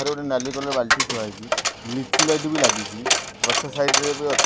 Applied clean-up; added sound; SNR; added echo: none; Coin (dropping); -2 dB; none.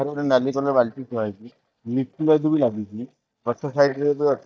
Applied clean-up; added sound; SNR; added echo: neural mask model DeepFilterNet 3.